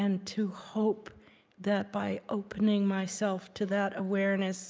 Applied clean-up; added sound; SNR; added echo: none; none; none; none.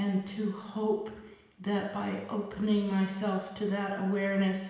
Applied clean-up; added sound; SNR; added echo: none; none; none; reverberation time 1.0 s.